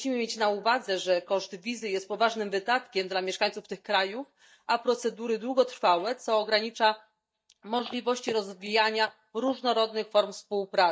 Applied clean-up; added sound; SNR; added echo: neural mask model DeepFilterNet 3.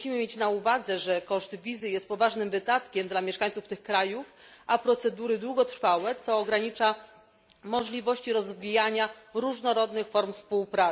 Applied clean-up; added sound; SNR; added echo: none; none; none; none.